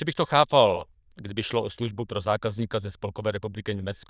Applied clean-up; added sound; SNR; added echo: neural diffusion model UNIVERSE++.